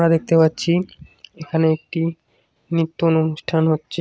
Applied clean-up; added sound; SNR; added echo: none; none; none; none.